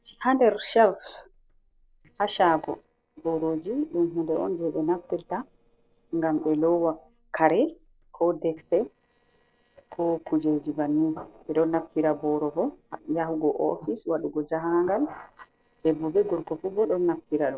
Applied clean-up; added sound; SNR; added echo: neural separator model SepFormer DNS4.